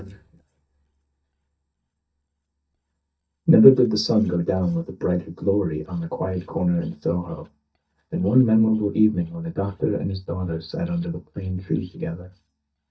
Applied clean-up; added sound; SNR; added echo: neural mask model DeepFilterNet 3.